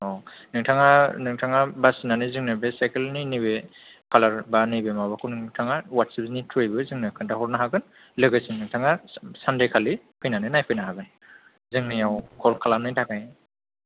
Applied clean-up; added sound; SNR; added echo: none; none; none; none.